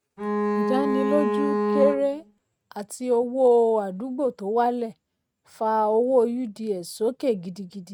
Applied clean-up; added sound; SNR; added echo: neural mask model RNNoise.